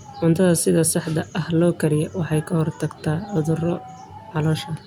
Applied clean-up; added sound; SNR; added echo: none; none; none; none.